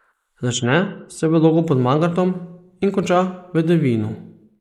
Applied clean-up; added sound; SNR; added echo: neural mask model Resemble Enhance denoiser.